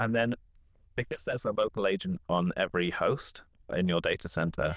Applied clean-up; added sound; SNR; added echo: neural diffusion model UNIVERSE++.